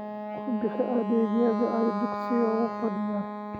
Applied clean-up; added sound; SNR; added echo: none; Wind instrument, woodwind instrument; 6 dB; none.